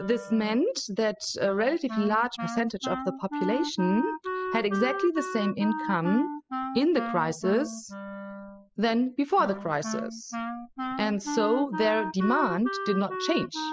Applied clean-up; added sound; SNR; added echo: classical method spectral subtraction.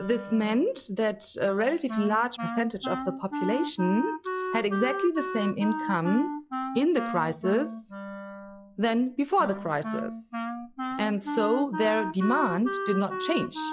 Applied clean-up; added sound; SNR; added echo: classical method log-MMSE.